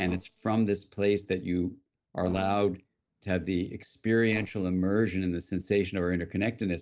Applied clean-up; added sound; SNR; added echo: neural separator model SepFormer DNS4.